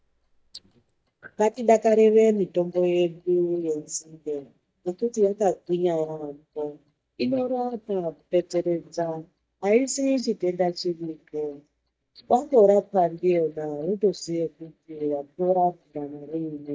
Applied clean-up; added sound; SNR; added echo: neural mask model DeepFilterNet 3.